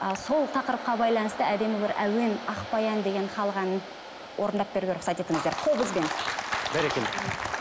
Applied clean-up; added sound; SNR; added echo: none; Waves, surf; 12 dB; none.